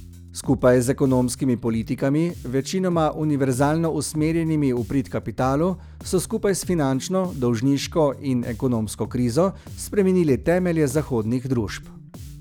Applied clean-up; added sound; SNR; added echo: none; Bass guitar; 17 dB; none.